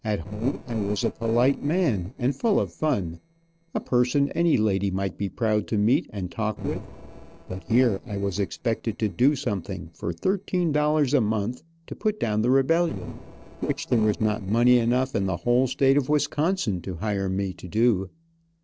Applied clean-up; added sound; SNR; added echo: neural separator model SepFormer DNS4.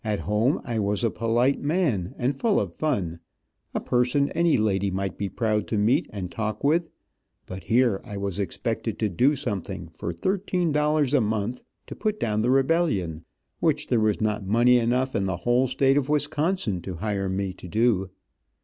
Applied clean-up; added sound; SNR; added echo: none; none; none; none.